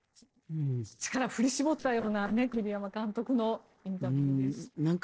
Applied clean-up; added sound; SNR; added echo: neural separator model SepFormer DNS4.